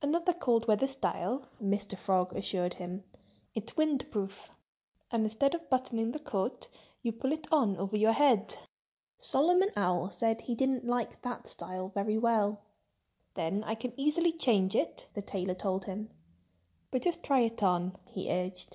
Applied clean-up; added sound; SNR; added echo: none; none; none; none.